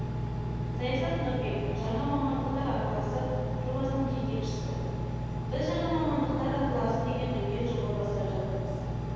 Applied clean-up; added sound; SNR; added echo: none; Engine; -1 dB; reverberation time 2.1 s.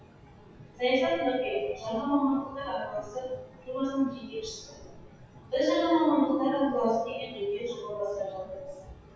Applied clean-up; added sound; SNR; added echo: classical method WPE with log-MMSE.